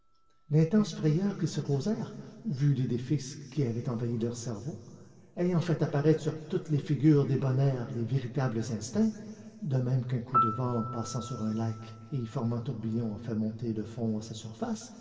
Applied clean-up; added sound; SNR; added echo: none; Piano; 13 dB; reverberation time 2.4 s.